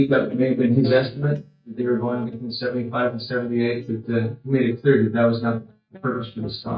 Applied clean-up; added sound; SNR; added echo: neural mask model DeepFilterNet 3.